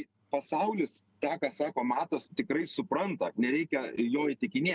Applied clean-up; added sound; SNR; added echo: none; none; none; none.